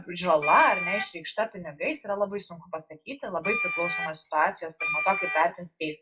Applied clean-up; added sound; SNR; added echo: classical method WPE with log-MMSE.